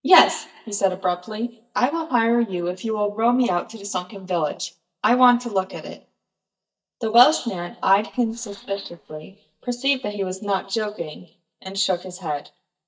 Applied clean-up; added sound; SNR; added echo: neural mask model DeepFilterNet 3.